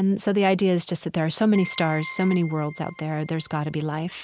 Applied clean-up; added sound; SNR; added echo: none; Keyboard (musical); 16 dB; none.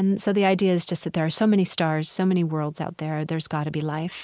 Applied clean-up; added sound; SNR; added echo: none; none; none; none.